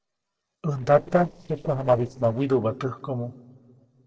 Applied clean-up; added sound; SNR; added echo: neural separator model SepFormer DNS4.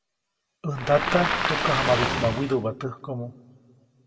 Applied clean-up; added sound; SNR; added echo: none; Waves, surf; 0 dB; reverberation time 0.9 s.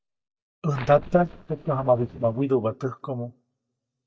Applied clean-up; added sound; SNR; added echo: neural mask model DeepFilterNet 3.